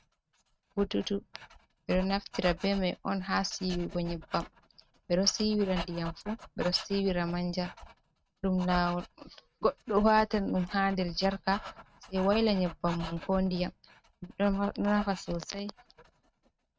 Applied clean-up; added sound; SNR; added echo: neural mask model RNNoise.